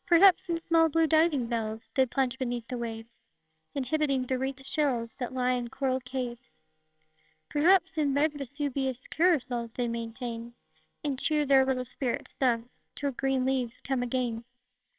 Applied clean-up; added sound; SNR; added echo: neural separator model SepFormer WHAMR!.